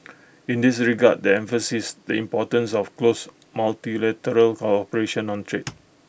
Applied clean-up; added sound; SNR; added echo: none; none; none; none.